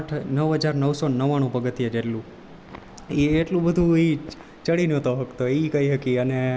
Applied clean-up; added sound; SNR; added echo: none; none; none; none.